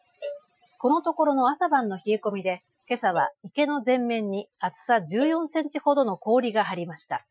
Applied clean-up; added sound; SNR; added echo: classical method Wiener filter.